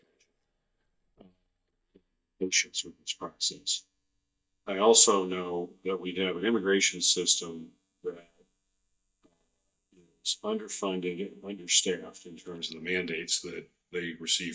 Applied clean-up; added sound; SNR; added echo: neural mask model DeepFilterNet 3.